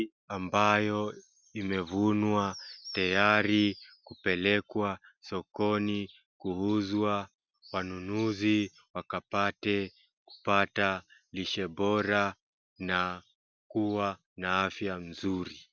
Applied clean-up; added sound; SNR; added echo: none; none; none; none.